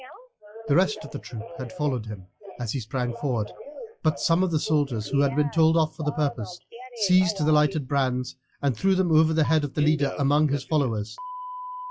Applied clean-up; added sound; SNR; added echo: classical method log-MMSE.